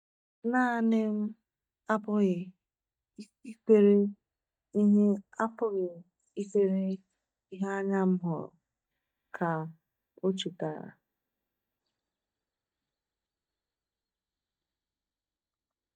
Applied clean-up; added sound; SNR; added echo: neural mask model DeepFilterNet 3.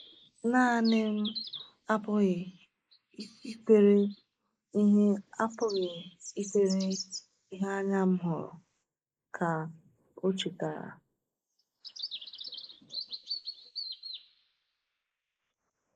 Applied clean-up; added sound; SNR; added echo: neural mask model Resemble Enhance denoiser.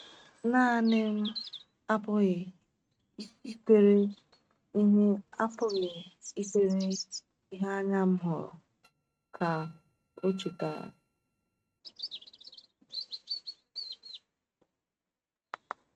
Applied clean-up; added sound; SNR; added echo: neural mask model RNNoise.